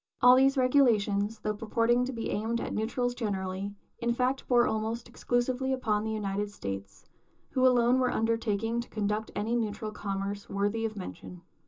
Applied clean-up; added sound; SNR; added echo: none; none; none; reverberation time 0.2 s.